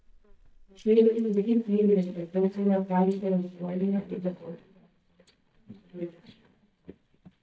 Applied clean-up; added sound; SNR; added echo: neural mask model DeepFilterNet 3.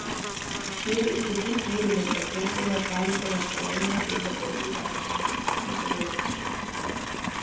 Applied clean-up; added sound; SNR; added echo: none; Livestock, farm animals, working animals; -1 dB; reverberation time 0.8 s.